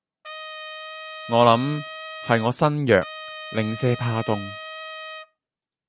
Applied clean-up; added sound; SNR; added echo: none; Trumpet; 13 dB; none.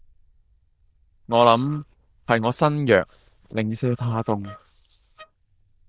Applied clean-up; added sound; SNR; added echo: neural diffusion model UNIVERSE++.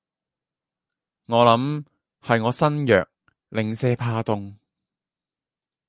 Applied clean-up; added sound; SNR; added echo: none; none; none; none.